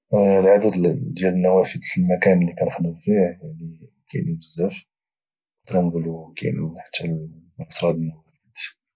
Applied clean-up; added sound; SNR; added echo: none; none; none; none.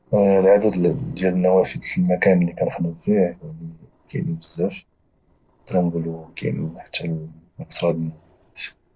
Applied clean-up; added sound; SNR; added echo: neural separator model SepFormer DNS4.